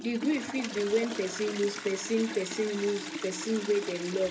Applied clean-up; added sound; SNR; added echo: none; Toilet flush; 9 dB; reverberation time 0.3 s.